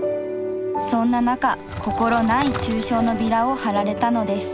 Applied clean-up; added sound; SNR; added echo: none; Crackle; 12 dB; none.